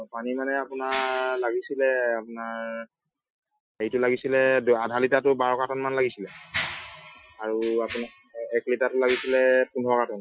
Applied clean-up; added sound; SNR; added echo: classical method Wiener filter.